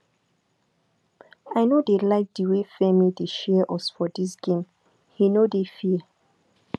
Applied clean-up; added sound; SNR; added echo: none; none; none; none.